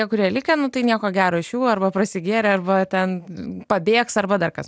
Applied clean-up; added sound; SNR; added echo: none; none; none; none.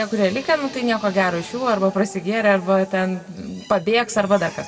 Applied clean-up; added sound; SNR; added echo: none; Drill; 20 dB; reverberation time 0.7 s.